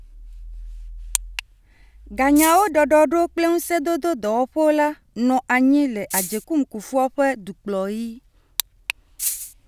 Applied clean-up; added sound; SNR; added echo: none; Rattle (instrument); 5 dB; none.